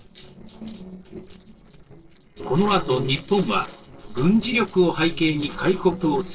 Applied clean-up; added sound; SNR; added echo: neural separator model SepFormer DNS4.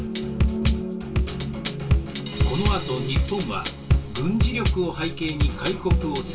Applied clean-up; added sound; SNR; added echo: none; Bass drum / Drum kit; -2 dB; reverberation time 0.2 s.